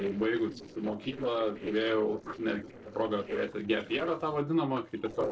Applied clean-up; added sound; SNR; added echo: neural separator model SepFormer DNS4.